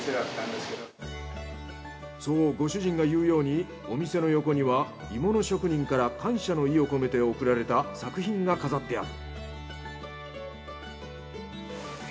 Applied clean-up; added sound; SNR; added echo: none; none; none; reverberation time 1.3 s.